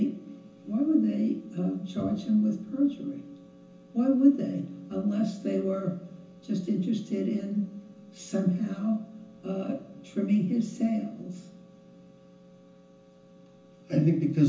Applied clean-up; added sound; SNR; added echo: none; none; none; reverberation time 0.9 s.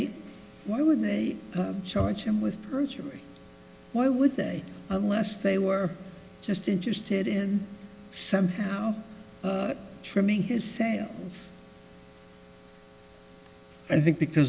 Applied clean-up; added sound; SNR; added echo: none; none; none; none.